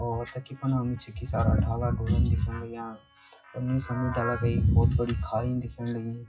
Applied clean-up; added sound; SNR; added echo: classical method WPE with log-MMSE.